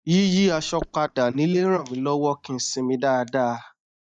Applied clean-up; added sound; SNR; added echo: neural mask model DeepFilterNet 3.